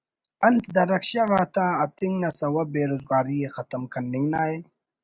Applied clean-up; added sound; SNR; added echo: none; none; none; none.